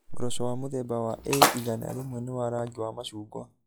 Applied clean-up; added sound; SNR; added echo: classical method log-MMSE.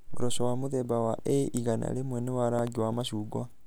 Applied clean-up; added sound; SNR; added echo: none; none; none; none.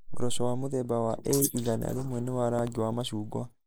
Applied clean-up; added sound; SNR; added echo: neural mask model Resemble Enhance denoiser.